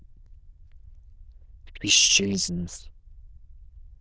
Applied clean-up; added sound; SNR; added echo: neural diffusion model UNIVERSE++.